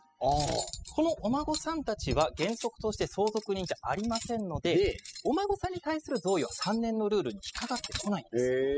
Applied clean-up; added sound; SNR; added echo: classical method spectral subtraction.